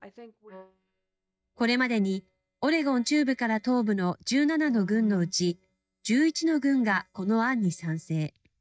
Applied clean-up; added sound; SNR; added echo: neural mask model DeepFilterNet 3.